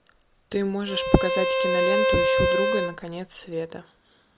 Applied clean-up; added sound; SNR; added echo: none; Bowed string instrument; -4 dB; none.